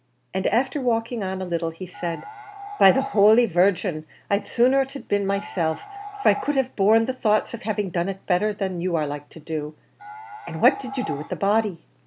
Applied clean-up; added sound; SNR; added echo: none; Animal; 12 dB; none.